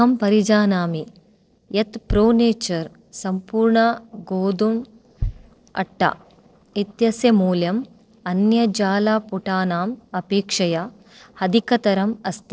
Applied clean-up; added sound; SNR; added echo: neural separator model SepFormer DNS4.